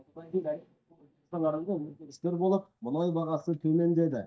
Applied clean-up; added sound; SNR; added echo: neural mask model DeepFilterNet 3.